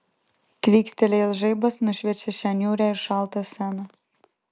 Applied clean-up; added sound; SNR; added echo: none; none; none; none.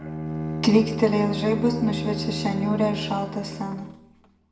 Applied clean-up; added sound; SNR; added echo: none; Bowed string instrument; 6 dB; reverberation time 0.7 s.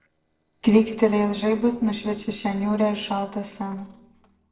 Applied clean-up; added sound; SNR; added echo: neural separator model SepFormer DNS4.